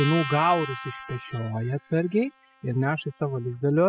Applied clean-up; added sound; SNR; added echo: classical method spectral subtraction.